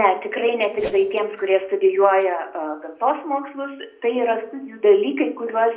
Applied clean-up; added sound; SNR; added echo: neural separator model SepFormer DNS4.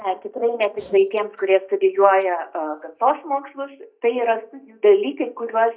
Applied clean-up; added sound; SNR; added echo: neural mask model DeepFilterNet 3.